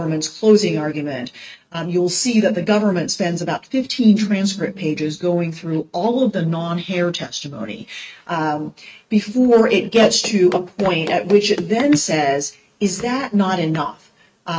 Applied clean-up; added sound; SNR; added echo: neural mask model RNNoise.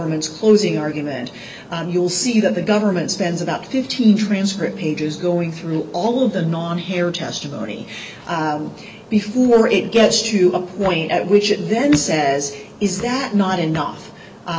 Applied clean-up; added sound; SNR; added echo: none; none; none; none.